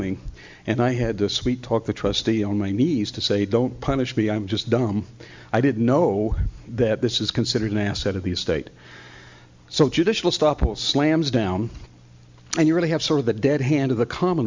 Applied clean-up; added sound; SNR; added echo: none; none; none; none.